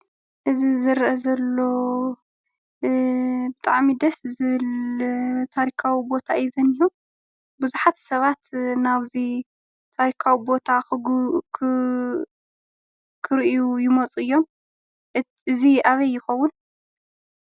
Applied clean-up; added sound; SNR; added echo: none; none; none; none.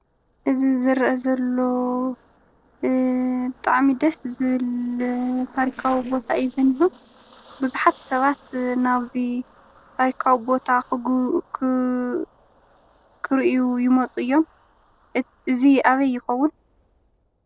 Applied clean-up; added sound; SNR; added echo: neural separator model SepFormer DNS4.